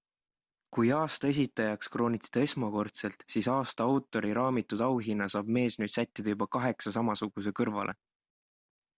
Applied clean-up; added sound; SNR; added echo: none; none; none; none.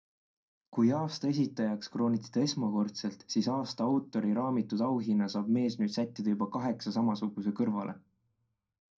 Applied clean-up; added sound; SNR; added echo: none; none; none; reverberation time 0.2 s.